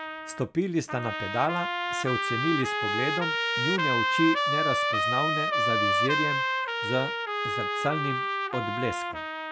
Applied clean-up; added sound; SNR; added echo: none; Trumpet; -3 dB; none.